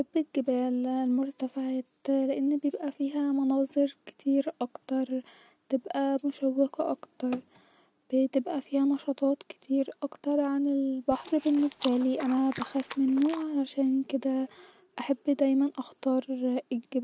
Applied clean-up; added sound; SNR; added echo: none; Chewing, mastication; 11 dB; none.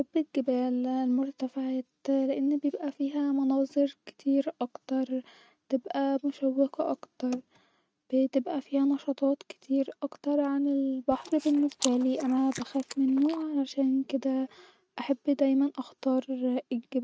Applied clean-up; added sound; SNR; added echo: neural mask model RNNoise.